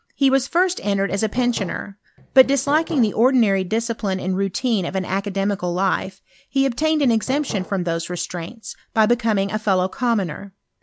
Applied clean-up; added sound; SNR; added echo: none; Hammer; 16 dB; none.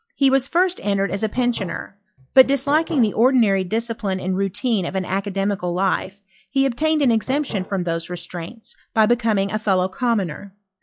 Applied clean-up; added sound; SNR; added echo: classical method log-MMSE.